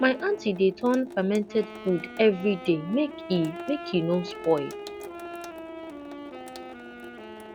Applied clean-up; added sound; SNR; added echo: none; Sink (filling or washing) / Water tap, faucet + Wind instrument, woodwind instrument; 12 dB; none.